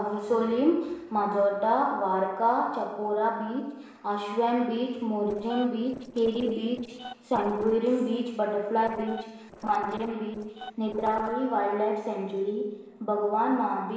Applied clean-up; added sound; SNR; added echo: neural separator model SepFormer DNS4.